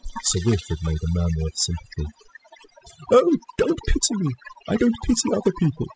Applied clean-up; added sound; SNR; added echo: classical method spectral subtraction.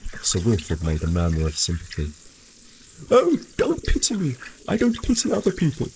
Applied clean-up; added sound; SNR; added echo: neural mask model Resemble Enhance denoiser.